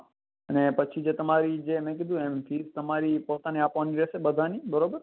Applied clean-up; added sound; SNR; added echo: none; none; none; none.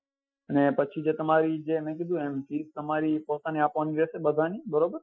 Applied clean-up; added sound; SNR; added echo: classical method Wiener filter.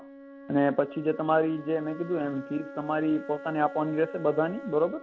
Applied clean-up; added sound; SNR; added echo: none; Wind instrument, woodwind instrument; 15 dB; none.